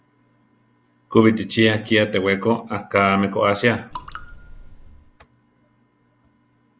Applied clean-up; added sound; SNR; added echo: none; Raindrop / Drip; 15 dB; none.